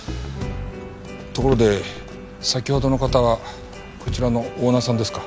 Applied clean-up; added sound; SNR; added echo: none; Drawer open or close; 20 dB; none.